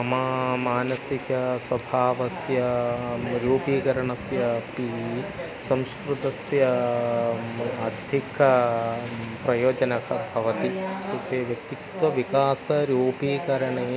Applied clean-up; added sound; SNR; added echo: none; none; none; none.